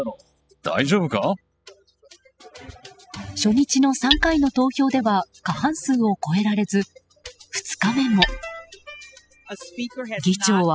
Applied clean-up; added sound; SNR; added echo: classical method spectral subtraction.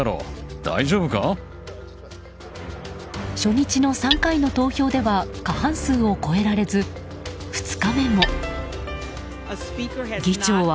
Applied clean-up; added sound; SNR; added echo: none; Hammer; 11 dB; none.